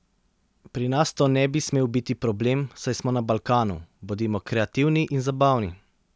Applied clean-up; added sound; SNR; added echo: none; none; none; none.